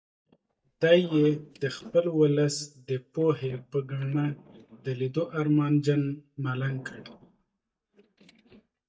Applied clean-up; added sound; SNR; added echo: neural mask model DeepFilterNet 3.